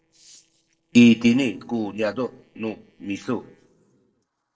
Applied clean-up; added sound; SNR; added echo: neural separator model SepFormer DNS4.